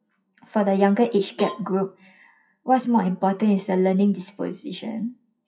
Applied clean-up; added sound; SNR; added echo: classical method WPE with log-MMSE.